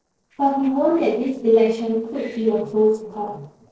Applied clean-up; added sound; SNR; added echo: neural separator model SepFormer DNS4.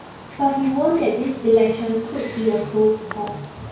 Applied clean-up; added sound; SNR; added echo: none; Wild animals; 18 dB; reverberation time 0.5 s.